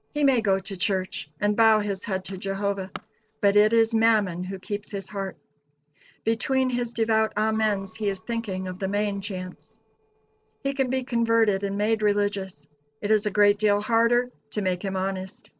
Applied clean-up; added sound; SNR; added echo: neural separator model SepFormer DNS4.